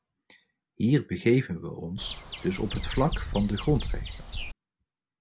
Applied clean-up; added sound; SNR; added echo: none; Bird vocalization, bird call, bird song; 4 dB; none.